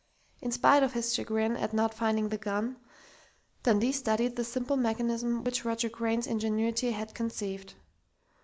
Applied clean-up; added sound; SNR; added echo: none; none; none; none.